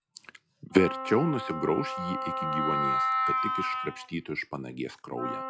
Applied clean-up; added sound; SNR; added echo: classical method log-MMSE.